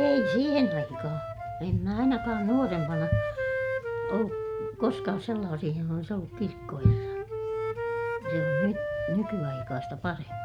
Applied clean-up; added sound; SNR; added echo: none; Wind instrument, woodwind instrument; 4 dB; none.